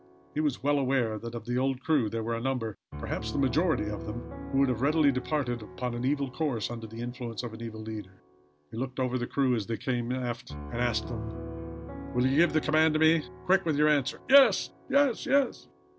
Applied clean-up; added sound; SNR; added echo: none; Piano; 14 dB; none.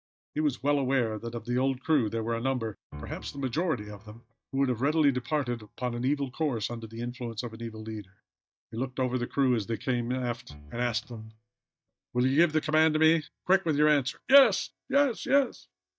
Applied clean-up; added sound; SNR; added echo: neural mask model DeepFilterNet 3.